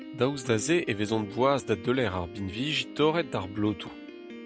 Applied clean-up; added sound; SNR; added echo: none; Piano; 14 dB; none.